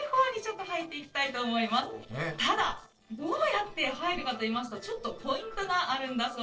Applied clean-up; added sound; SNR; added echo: neural separator model SepFormer DNS4.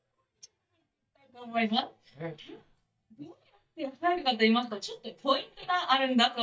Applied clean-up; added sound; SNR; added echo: neural mask model DeepFilterNet 3.